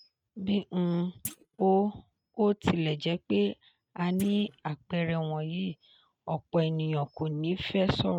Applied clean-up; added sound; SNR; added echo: neural mask model RNNoise.